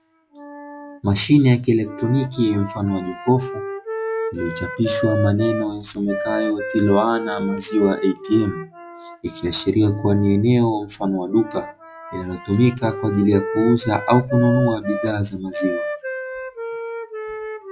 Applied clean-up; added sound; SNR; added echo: classical method log-MMSE.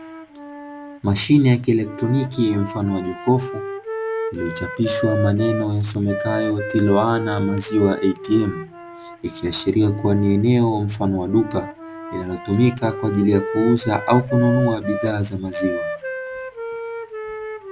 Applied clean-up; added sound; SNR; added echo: none; Wind instrument, woodwind instrument; 9 dB; none.